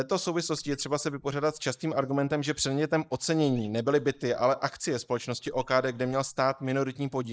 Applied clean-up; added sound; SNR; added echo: neural mask model Resemble Enhance denoiser.